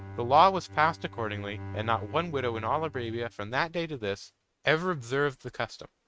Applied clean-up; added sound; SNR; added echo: neural mask model RNNoise.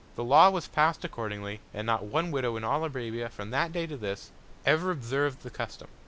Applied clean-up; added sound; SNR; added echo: none; none; none; none.